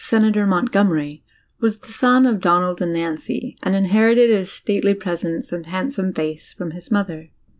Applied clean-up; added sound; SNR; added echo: none; none; none; none.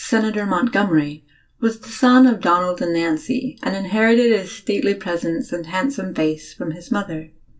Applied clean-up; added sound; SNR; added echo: none; none; none; reverberation time 0.2 s.